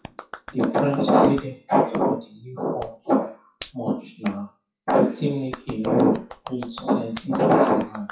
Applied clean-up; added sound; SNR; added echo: classical method WPE with log-MMSE.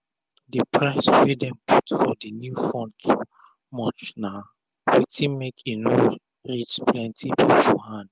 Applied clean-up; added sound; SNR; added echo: none; none; none; none.